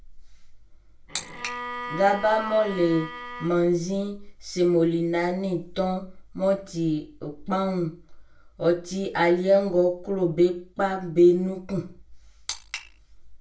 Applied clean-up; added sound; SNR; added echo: none; Bowed string instrument; 12 dB; reverberation time 0.3 s.